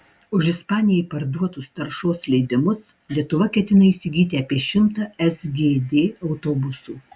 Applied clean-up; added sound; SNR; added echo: none; none; none; none.